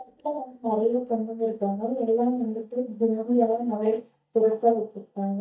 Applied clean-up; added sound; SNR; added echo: neural mask model DeepFilterNet 3.